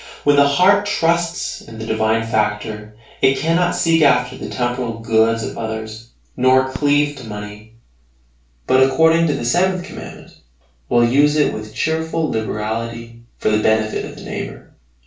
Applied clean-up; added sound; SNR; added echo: none; Fireworks; 18 dB; reverberation time 0.3 s.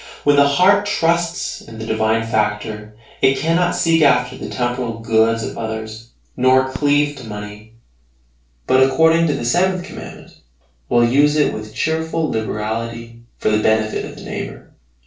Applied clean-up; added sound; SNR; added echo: neural separator model SepFormer DNS4.